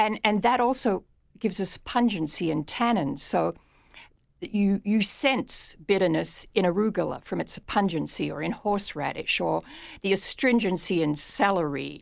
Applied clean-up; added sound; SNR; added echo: none; none; none; none.